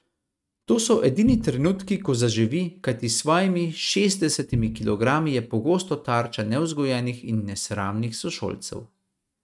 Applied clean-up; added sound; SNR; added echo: neural mask model RNNoise.